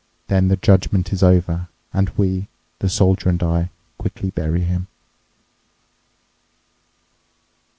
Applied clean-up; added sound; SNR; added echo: none; none; none; none.